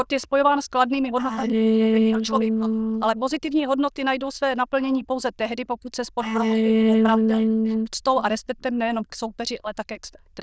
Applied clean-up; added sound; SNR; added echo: neural diffusion model UNIVERSE++.